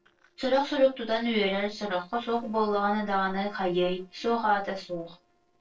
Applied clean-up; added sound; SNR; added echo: neural separator model SepFormer DNS4.